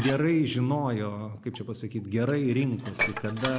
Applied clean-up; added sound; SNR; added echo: none; Dishes, pots, and pans; 10 dB; none.